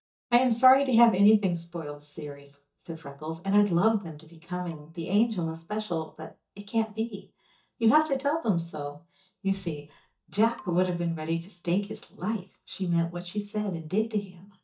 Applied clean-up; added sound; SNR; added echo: neural mask model DeepFilterNet 3.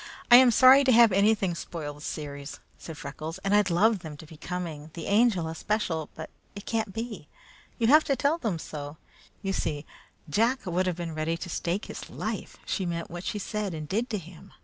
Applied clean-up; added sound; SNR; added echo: none; none; none; none.